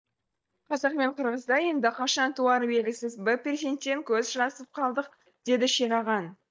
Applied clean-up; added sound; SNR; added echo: neural mask model DeepFilterNet 3.